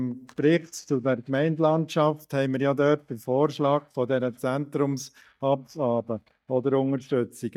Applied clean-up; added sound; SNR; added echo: neural mask model DeepFilterNet 3.